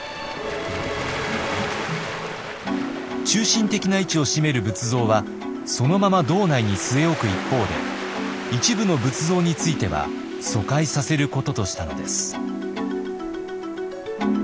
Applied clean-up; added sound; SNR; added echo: none; Waves, surf; 11 dB; none.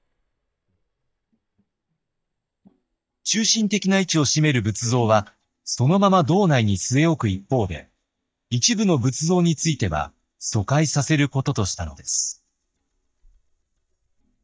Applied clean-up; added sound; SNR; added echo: neural mask model DeepFilterNet 3.